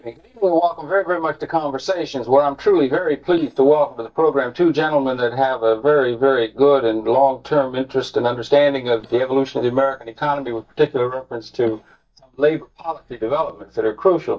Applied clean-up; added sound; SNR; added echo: neural mask model DeepFilterNet 3.